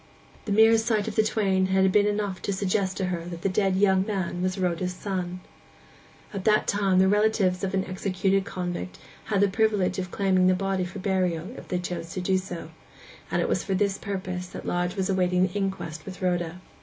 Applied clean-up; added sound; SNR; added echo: none; none; none; none.